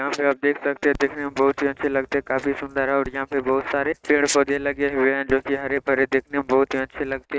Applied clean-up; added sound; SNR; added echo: neural mask model RNNoise.